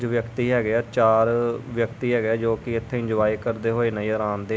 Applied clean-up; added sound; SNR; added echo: none; none; none; none.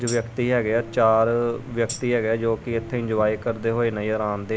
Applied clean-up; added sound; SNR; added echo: none; Tambourine + Gong; 18 dB; none.